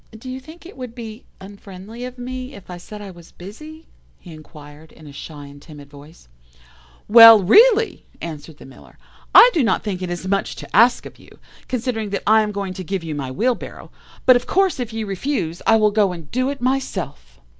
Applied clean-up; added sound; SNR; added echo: none; none; none; none.